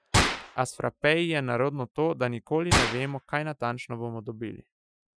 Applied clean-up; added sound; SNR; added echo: classical method Wiener filter.